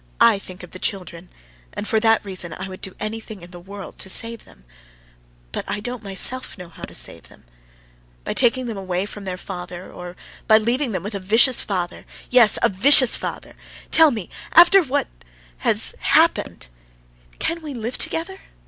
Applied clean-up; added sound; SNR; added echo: none; none; none; none.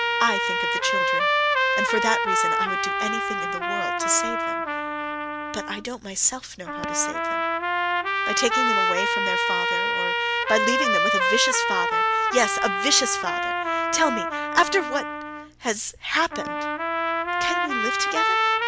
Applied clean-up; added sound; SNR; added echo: none; Trumpet; -4 dB; none.